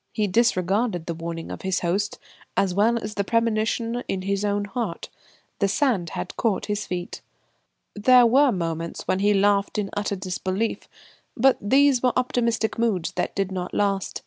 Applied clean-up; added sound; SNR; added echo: none; none; none; none.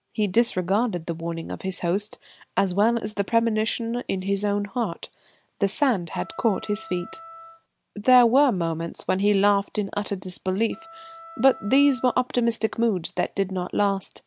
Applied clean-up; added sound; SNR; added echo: none; Wind instrument, woodwind instrument; 20 dB; none.